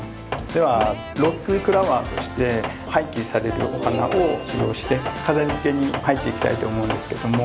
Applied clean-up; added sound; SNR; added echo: none; Tools; 12 dB; none.